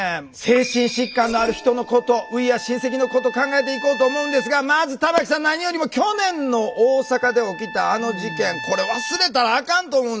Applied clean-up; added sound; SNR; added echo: none; Trumpet; 13 dB; none.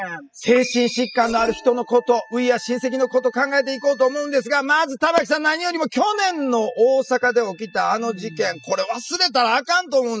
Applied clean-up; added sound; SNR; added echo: classical method spectral subtraction.